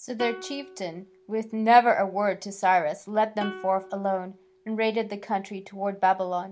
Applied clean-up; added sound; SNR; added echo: none; Plucked string instrument; 19 dB; none.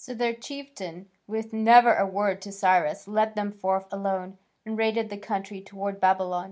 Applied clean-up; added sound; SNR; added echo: none; none; none; none.